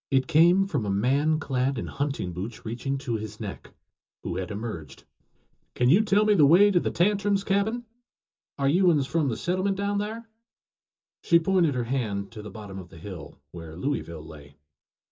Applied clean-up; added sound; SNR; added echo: none; none; none; reverberation time 0.2 s.